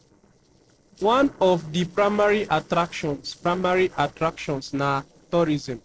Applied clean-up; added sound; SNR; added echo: neural separator model SepFormer DNS4.